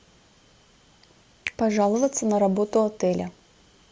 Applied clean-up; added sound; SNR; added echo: none; Finger snapping + Tambourine; 18 dB; none.